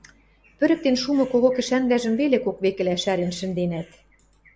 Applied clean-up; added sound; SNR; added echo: none; none; none; none.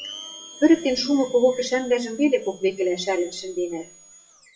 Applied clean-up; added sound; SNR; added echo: classical method WPE with log-MMSE.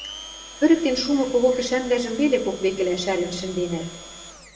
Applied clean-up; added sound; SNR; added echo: none; Domestic sounds, home sounds; 17 dB; reverberation time 0.8 s.